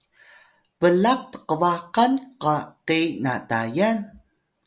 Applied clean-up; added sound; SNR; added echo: none; none; none; none.